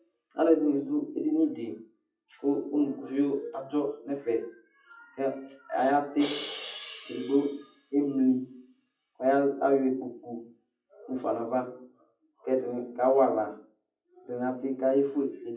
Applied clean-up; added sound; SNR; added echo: classical method WPE with log-MMSE.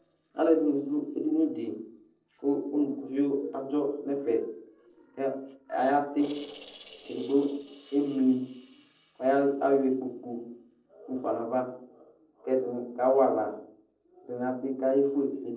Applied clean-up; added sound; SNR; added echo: neural separator model SepFormer DNS4.